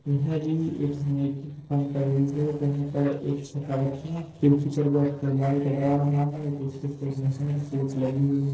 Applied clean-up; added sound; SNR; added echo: neural separator model SepFormer DNS4.